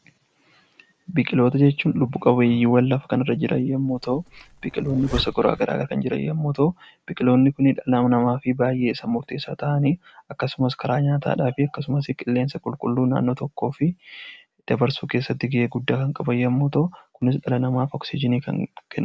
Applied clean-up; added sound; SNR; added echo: none; Zipper (clothing); 12 dB; none.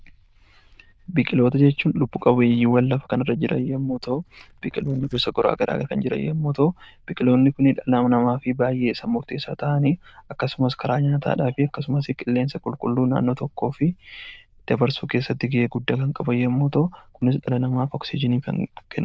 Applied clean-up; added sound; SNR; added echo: neural diffusion model UNIVERSE++.